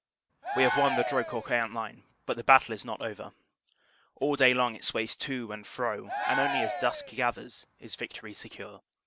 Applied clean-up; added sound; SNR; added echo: none; Cheering; 4 dB; none.